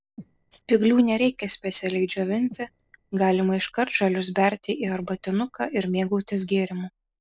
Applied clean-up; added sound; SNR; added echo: neural separator model SepFormer DNS4.